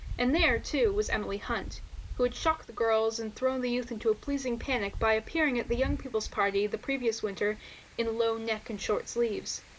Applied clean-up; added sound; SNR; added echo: none; Wind; 12 dB; none.